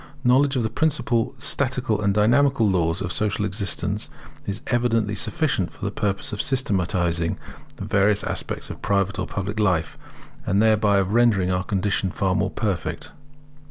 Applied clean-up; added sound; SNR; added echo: none; none; none; none.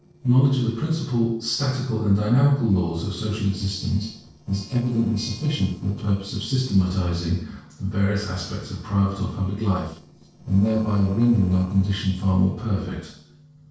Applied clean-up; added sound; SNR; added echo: neural separator model SepFormer DNS4.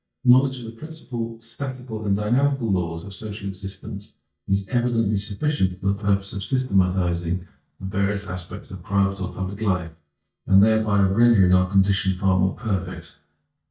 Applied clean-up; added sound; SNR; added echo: neural mask model DeepFilterNet 3.